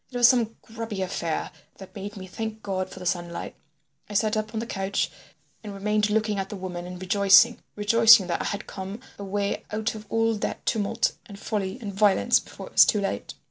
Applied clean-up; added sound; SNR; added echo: none; none; none; none.